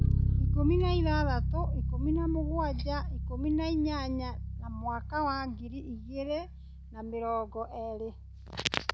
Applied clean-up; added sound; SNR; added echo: none; Bass guitar; -2 dB; none.